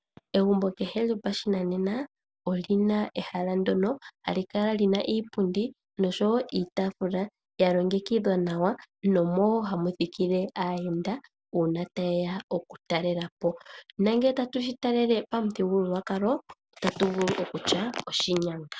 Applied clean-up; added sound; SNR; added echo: none; none; none; none.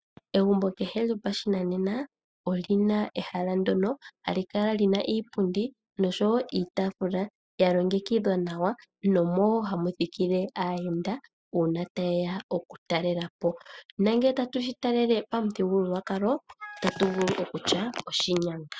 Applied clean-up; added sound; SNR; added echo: classical method spectral subtraction.